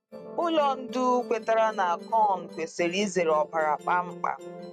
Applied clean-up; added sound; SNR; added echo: neural mask model RNNoise.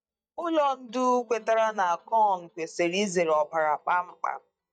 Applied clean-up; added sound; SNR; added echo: neural mask model DeepFilterNet 3.